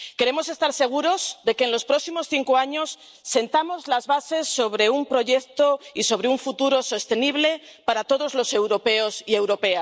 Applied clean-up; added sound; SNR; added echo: none; none; none; none.